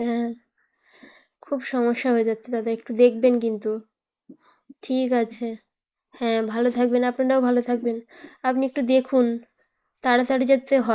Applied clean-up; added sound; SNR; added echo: neural mask model Resemble Enhance denoiser.